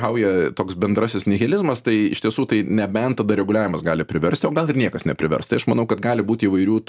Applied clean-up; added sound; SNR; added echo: none; none; none; none.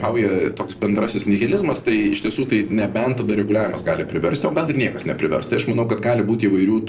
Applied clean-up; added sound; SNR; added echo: neural separator model SepFormer DNS4.